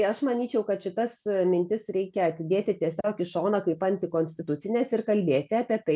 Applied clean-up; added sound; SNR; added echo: none; none; none; none.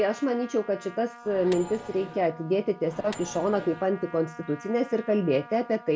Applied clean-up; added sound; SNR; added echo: none; Microwave oven + Trumpet; 17 dB; none.